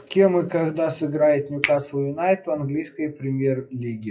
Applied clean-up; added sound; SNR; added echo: classical method WPE with log-MMSE.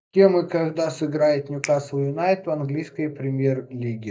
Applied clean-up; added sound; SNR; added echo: neural mask model DeepFilterNet 3.